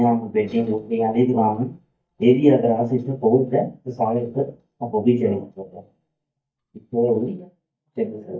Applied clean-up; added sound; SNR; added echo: neural mask model DeepFilterNet 3.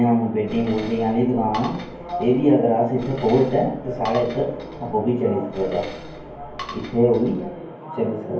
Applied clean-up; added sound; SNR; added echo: none; Cutlery, silverware / Dishes, pots, and pans; 17 dB; reverberation time 0.9 s.